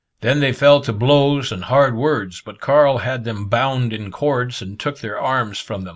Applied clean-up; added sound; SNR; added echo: none; none; none; none.